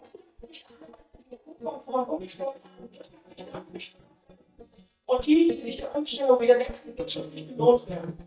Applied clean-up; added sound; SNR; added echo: neural mask model DeepFilterNet 3.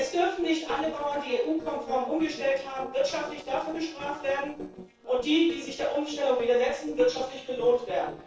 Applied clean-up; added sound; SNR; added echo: neural separator model SepFormer DNS4.